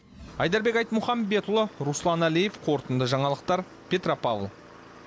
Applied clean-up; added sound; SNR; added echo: none; none; none; none.